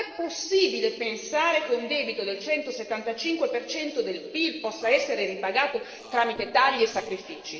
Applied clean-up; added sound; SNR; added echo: neural separator model SepFormer DNS4.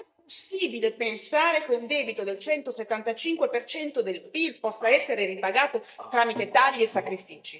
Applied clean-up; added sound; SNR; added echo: neural mask model DeepFilterNet 3.